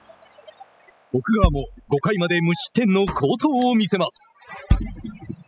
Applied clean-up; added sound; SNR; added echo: classical method spectral subtraction.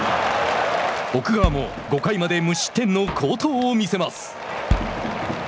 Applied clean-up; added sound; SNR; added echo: none; Drum kit; 9 dB; none.